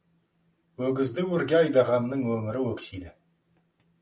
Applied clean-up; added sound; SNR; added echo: none; none; none; none.